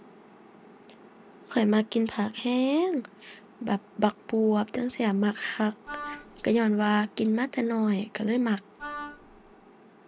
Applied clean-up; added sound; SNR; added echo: none; Wind instrument, woodwind instrument; 13 dB; none.